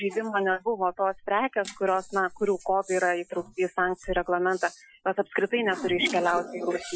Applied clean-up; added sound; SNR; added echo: classical method Wiener filter.